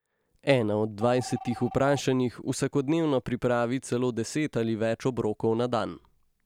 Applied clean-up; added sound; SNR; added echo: none; Telephone; 19 dB; none.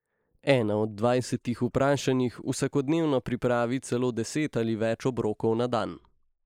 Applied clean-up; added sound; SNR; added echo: neural mask model Resemble Enhance denoiser.